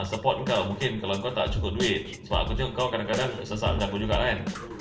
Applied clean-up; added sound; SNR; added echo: none; Drum kit; 5 dB; reverberation time 0.7 s.